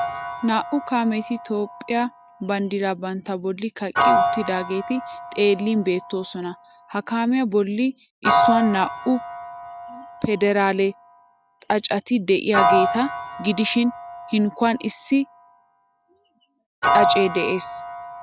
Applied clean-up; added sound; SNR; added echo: none; Piano; 3 dB; none.